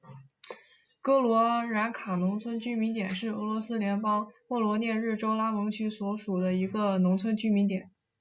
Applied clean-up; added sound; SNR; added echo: none; none; none; none.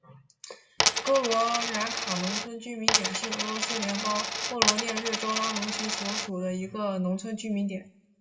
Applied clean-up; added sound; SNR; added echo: none; Coin (dropping); -2 dB; reverberation time 0.6 s.